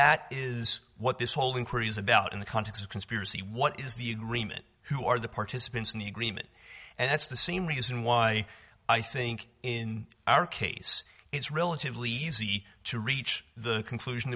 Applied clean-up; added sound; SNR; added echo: none; none; none; none.